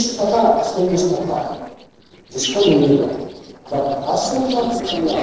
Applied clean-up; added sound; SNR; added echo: neural separator model SepFormer DNS4.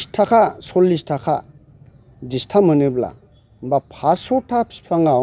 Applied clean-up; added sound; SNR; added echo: none; none; none; none.